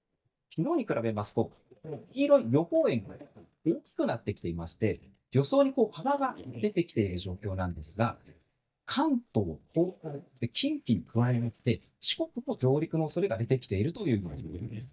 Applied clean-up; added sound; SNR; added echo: neural mask model DeepFilterNet 3.